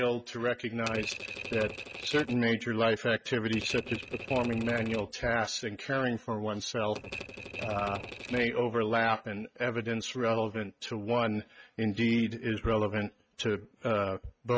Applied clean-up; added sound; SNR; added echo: neural mask model RNNoise.